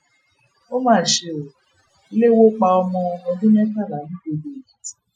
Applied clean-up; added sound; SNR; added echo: classical method Wiener filter.